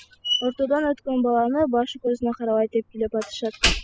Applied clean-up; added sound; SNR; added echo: classical method spectral subtraction.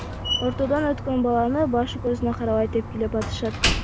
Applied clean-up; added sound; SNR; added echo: none; Slam; 4 dB; none.